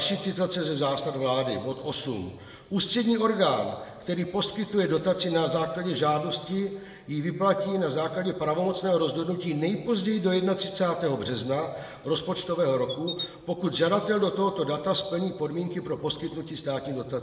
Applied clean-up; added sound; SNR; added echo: none; Chirp, tweet; 12 dB; reverberation time 1.5 s.